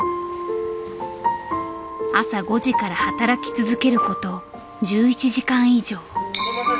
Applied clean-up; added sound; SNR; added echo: none; none; none; none.